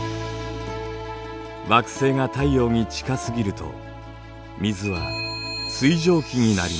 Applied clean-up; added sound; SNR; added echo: none; none; none; none.